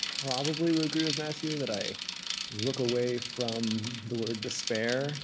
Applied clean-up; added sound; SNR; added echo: none; Bicycle; 5 dB; none.